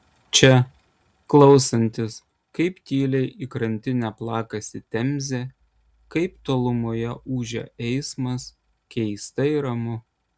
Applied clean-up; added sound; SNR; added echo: none; none; none; none.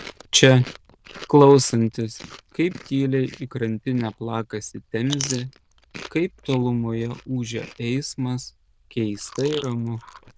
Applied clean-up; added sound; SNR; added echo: neural diffusion model UNIVERSE++.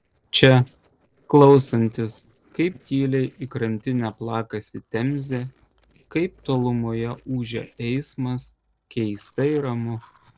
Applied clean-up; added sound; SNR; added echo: neural separator model SepFormer DNS4.